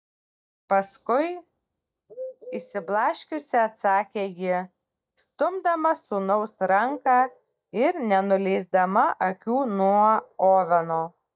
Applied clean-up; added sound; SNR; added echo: neural mask model DeepFilterNet 3.